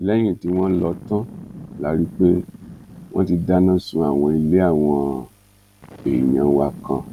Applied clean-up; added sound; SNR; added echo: none; Boom; 19 dB; none.